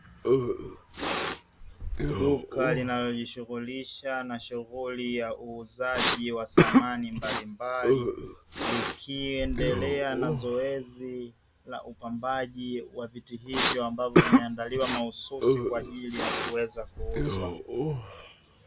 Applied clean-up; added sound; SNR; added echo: none; Respiratory sounds; -3 dB; none.